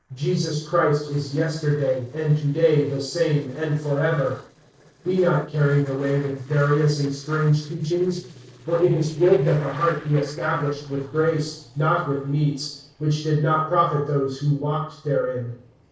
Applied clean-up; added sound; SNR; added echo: neural separator model SepFormer DNS4.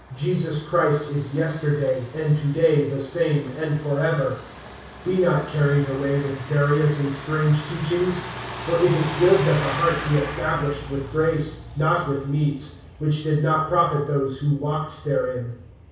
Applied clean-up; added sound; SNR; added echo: none; Truck; 14 dB; reverberation time 0.6 s.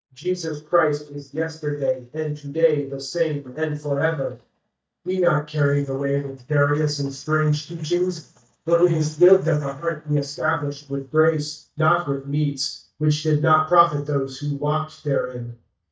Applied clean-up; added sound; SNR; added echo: neural mask model DeepFilterNet 3.